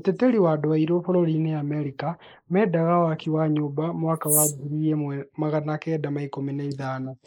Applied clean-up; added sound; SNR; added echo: neural mask model Resemble Enhance denoiser.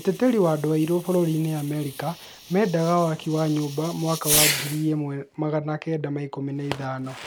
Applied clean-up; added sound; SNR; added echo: none; Fireworks; 7 dB; none.